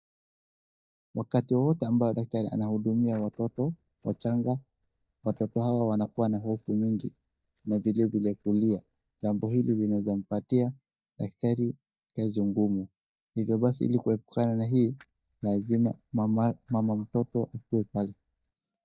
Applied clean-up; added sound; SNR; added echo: neural mask model DeepFilterNet 3.